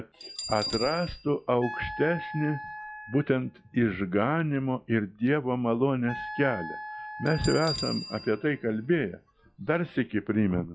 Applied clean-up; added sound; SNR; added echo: classical method log-MMSE.